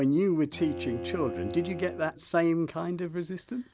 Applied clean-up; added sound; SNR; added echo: none; Bowed string instrument; 11 dB; none.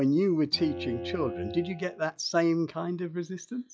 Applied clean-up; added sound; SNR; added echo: classical method log-MMSE.